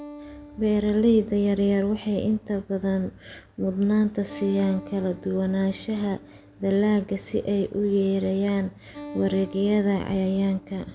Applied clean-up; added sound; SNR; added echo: none; Acoustic guitar; 20 dB; none.